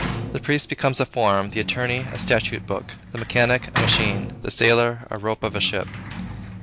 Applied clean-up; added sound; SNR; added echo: none; Sliding door / Slam; 8 dB; none.